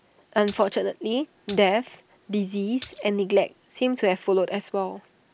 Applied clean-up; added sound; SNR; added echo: none; Splash, splatter; 18 dB; none.